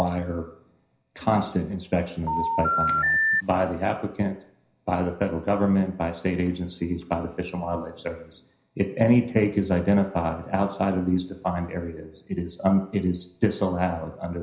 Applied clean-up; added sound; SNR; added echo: none; Telephone; -1 dB; reverberation time 0.5 s.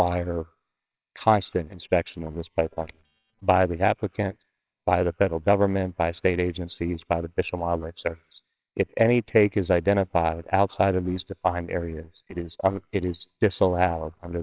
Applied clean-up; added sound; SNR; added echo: neural separator model SepFormer WHAMR!.